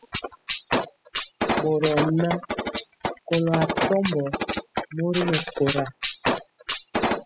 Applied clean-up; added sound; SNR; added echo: classical method spectral subtraction.